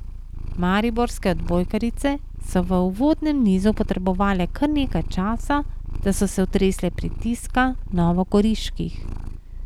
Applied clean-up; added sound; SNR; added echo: none; Purr; 6 dB; none.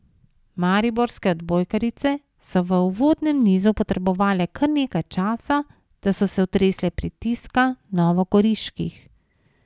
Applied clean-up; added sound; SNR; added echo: none; none; none; none.